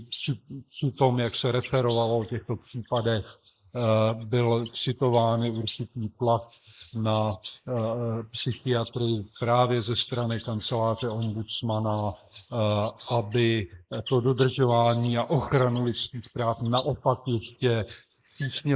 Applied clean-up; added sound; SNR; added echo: neural mask model Resemble Enhance denoiser.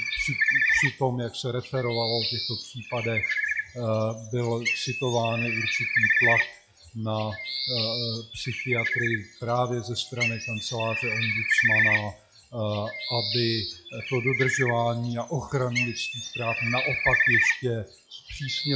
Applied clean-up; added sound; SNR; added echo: classical method log-MMSE.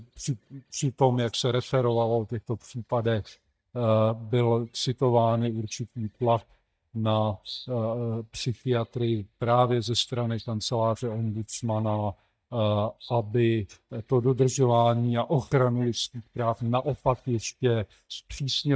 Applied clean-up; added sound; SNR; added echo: neural mask model DeepFilterNet 3.